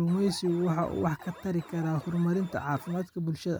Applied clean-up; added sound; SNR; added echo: none; Alarm; 19 dB; none.